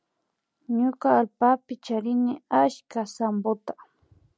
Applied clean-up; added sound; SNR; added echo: none; none; none; none.